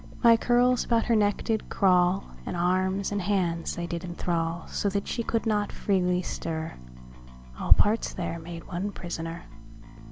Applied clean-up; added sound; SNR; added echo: none; Bass guitar; 18 dB; none.